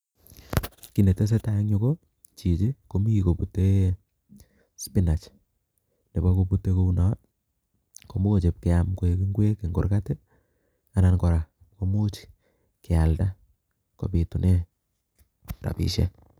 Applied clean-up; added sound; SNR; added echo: none; none; none; none.